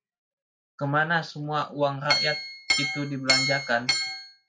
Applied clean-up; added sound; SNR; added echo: classical method log-MMSE.